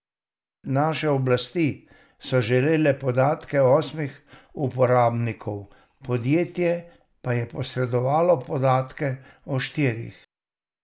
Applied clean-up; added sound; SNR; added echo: none; none; none; none.